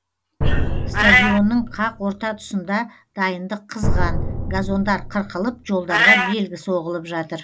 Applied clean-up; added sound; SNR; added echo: none; Drum + Meow; -2 dB; none.